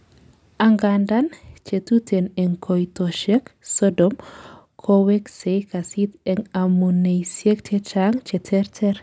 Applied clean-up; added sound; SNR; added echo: none; none; none; none.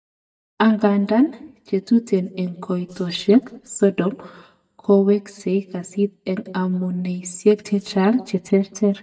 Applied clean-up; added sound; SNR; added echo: neural mask model DeepFilterNet 3.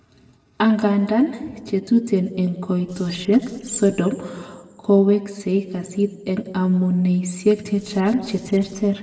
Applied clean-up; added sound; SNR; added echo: neural separator model SepFormer DNS4.